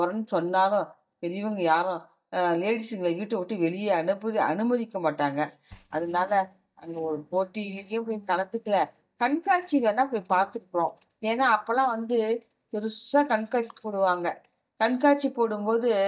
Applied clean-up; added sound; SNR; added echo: neural mask model DeepFilterNet 3.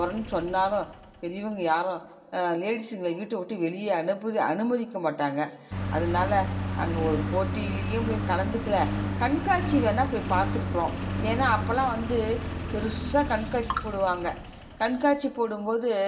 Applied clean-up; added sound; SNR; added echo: none; Engine; 5 dB; reverberation time 1.8 s.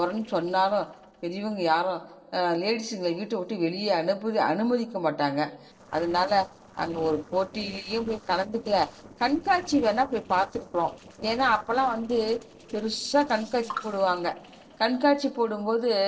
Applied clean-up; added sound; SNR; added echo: neural separator model SepFormer DNS4.